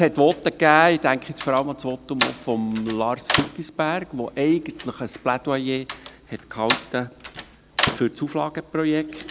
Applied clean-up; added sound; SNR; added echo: none; Slam; 9 dB; none.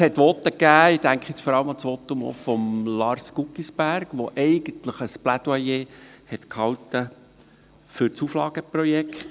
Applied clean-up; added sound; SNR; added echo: none; none; none; none.